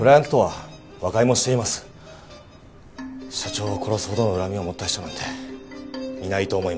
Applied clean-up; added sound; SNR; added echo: none; none; none; none.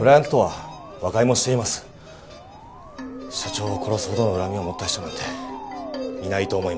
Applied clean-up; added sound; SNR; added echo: none; Motor vehicle (road) / Siren; 14 dB; none.